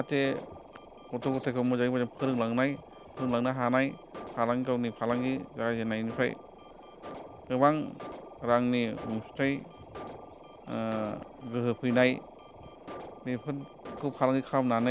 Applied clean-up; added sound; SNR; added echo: none; Alarm; 15 dB; none.